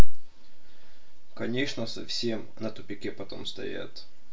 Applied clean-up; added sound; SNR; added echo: none; none; none; reverberation time 0.2 s.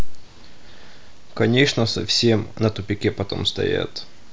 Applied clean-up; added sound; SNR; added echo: none; none; none; none.